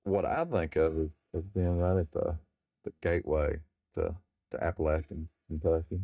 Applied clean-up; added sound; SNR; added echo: neural mask model DeepFilterNet 3.